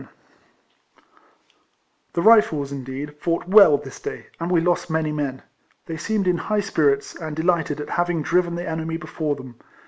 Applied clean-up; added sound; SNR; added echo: none; none; none; none.